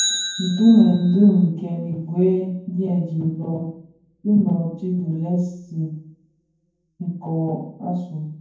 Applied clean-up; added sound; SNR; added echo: none; Bicycle; 14 dB; reverberation time 0.9 s.